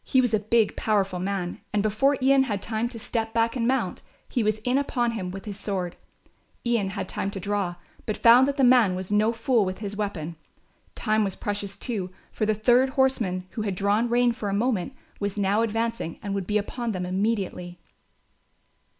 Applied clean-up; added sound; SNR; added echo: none; none; none; none.